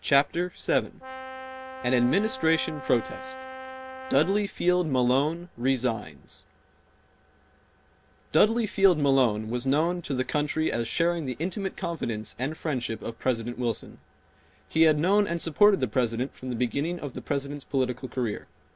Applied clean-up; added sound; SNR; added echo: none; Brass instrument; 12 dB; none.